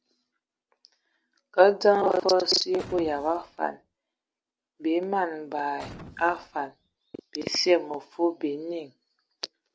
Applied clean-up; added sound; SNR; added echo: none; Boom; 19 dB; none.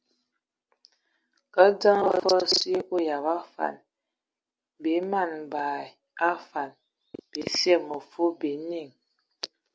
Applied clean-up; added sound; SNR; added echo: none; none; none; none.